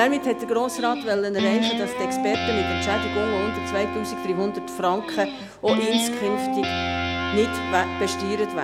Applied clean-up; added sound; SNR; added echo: none; Guitar; 2 dB; none.